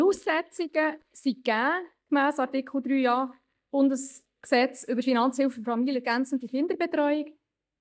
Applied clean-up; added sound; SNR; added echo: neural mask model DeepFilterNet 3.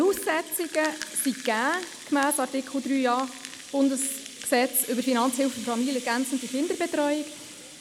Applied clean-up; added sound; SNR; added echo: none; Rattle (instrument); 14 dB; none.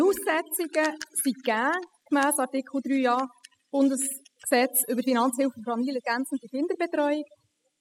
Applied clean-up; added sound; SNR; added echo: classical method spectral subtraction.